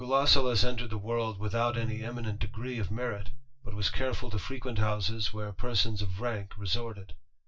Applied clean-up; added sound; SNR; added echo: neural mask model DeepFilterNet 3.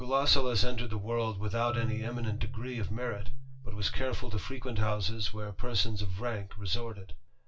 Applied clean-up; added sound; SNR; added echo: none; Marimba, xylophone; 19 dB; reverberation time 0.2 s.